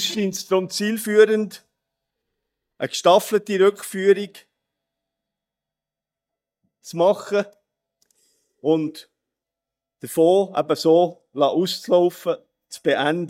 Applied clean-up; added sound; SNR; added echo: neural mask model DeepFilterNet 3.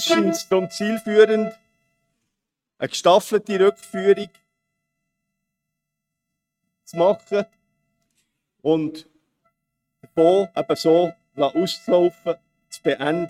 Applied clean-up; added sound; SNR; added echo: neural mask model RNNoise.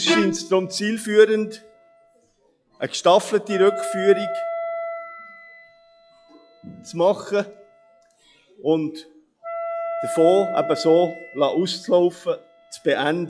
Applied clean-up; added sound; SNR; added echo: classical method log-MMSE.